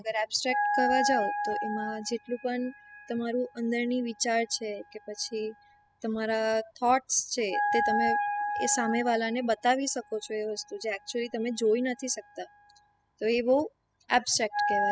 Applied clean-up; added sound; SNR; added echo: classical method spectral subtraction.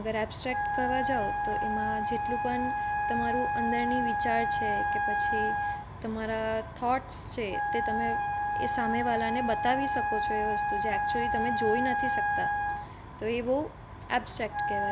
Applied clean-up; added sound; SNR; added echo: none; Wind instrument, woodwind instrument; -2 dB; none.